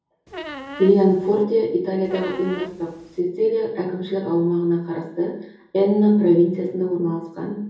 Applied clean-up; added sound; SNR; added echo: none; Squeak; 15 dB; reverberation time 0.7 s.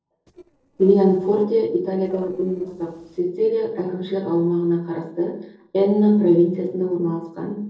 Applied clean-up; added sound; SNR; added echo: neural separator model SepFormer DNS4.